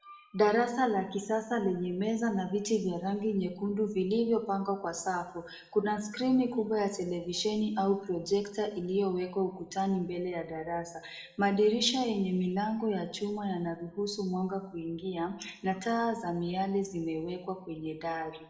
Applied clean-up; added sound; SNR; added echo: none; none; none; reverberation time 0.7 s.